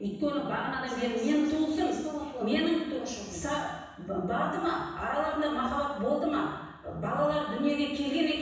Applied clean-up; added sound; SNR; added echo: none; none; none; reverberation time 1.1 s.